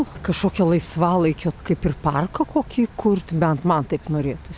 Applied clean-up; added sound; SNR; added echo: none; none; none; none.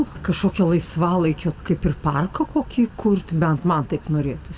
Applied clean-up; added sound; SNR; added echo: none; none; none; reverberation time 0.9 s.